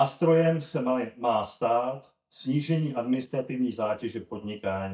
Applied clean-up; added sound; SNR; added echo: neural mask model DeepFilterNet 3.